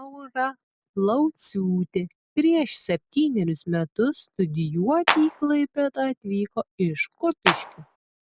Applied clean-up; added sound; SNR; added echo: none; Clapping; 0 dB; none.